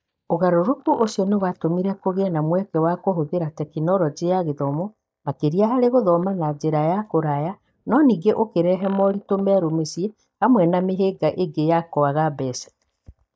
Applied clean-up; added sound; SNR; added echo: neural mask model DeepFilterNet 3.